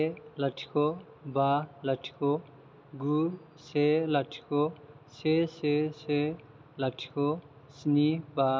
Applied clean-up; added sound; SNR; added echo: none; none; none; none.